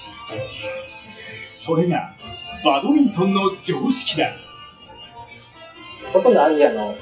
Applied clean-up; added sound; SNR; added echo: classical method WPE with log-MMSE.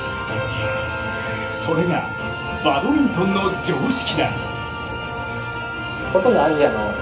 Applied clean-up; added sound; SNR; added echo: none; Wind instrument, woodwind instrument; 9 dB; reverberation time 0.3 s.